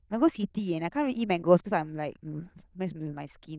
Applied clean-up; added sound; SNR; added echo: neural diffusion model UNIVERSE++.